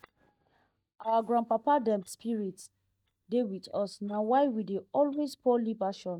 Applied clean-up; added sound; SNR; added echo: neural mask model DeepFilterNet 3.